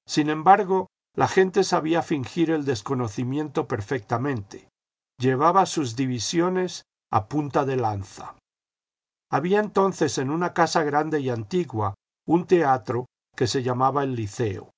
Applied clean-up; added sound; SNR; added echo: none; none; none; none.